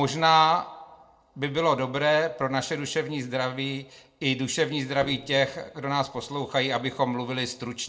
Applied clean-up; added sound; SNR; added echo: neural separator model SepFormer DNS4.